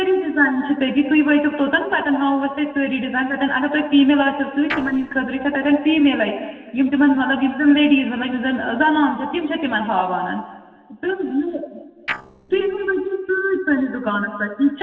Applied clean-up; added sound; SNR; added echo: neural separator model SepFormer DNS4.